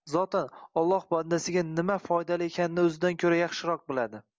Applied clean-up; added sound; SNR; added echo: none; none; none; none.